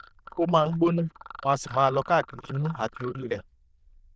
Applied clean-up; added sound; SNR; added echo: neural diffusion model UNIVERSE++.